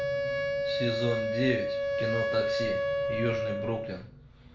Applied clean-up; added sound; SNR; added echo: none; Wind instrument, woodwind instrument; -3 dB; reverberation time 0.4 s.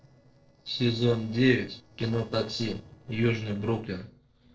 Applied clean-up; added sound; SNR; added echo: neural separator model SepFormer DNS4.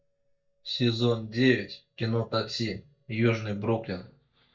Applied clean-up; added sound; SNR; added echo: neural mask model DeepFilterNet 3.